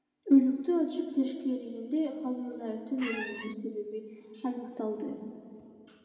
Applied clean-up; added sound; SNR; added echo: none; Squeak; 8 dB; reverberation time 2.3 s.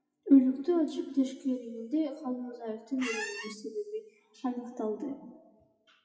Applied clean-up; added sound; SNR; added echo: classical method WPE with log-MMSE.